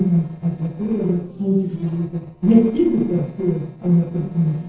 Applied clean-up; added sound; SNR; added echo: neural separator model SepFormer DNS4.